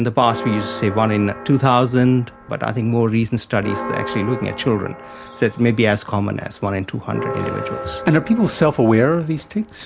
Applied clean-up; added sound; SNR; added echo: none; Church bell; 12 dB; none.